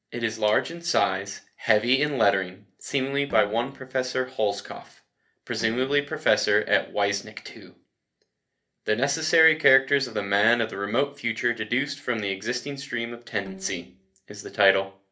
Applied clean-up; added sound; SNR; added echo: neural separator model SepFormer DNS4.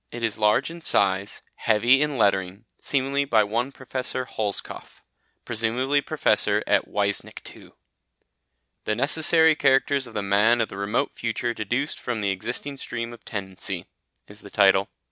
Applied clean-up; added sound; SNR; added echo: none; none; none; none.